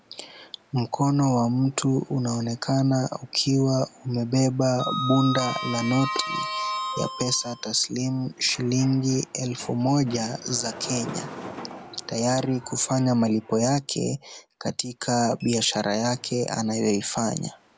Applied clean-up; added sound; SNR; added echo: none; Sliding door; 12 dB; none.